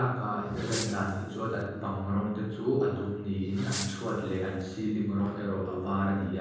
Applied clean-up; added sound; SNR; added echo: none; Fireworks; 13 dB; reverberation time 1.3 s.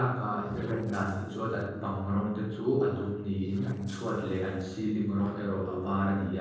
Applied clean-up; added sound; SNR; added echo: neural separator model SepFormer DNS4.